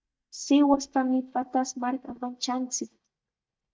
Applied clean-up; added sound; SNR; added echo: neural mask model DeepFilterNet 3.